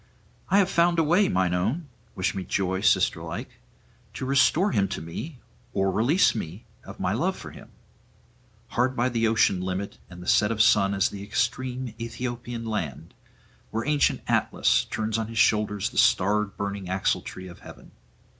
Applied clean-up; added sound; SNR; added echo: none; none; none; none.